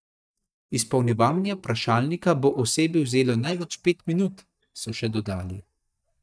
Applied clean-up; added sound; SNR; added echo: neural mask model DeepFilterNet 3.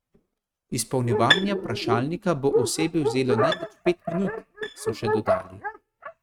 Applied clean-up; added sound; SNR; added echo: neural mask model RNNoise.